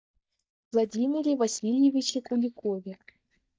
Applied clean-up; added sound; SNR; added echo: neural mask model DeepFilterNet 3.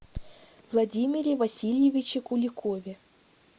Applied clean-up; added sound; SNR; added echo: none; none; none; none.